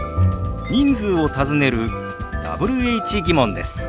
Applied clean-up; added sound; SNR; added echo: none; Wind chime + Bowed string instrument; 7 dB; none.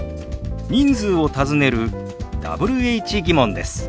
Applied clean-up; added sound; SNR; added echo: none; none; none; none.